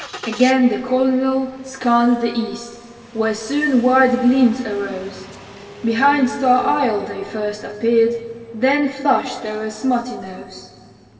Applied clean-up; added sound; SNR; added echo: none; Engine starting; 20 dB; reverberation time 2.3 s.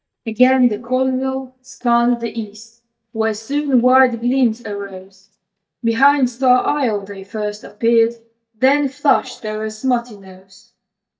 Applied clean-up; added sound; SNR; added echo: neural mask model DeepFilterNet 3.